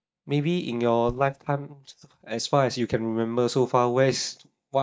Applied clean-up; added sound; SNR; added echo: neural mask model DeepFilterNet 3.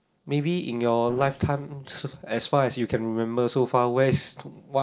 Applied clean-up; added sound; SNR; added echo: neural separator model SepFormer DNS4.